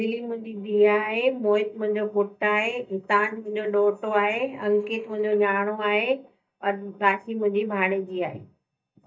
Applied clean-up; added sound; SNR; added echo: neural mask model DeepFilterNet 3.